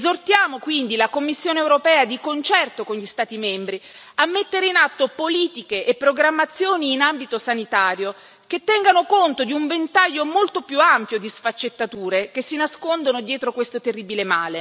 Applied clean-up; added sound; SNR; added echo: none; none; none; none.